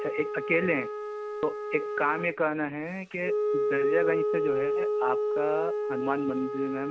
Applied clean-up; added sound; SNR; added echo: none; Wind instrument, woodwind instrument; -1 dB; none.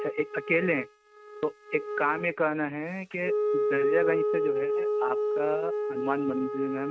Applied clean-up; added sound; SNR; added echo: neural mask model RNNoise.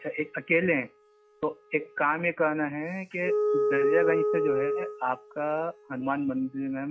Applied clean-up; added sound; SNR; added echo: classical method log-MMSE.